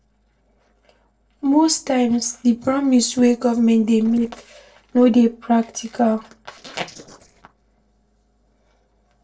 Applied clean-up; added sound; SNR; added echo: neural separator model SepFormer DNS4.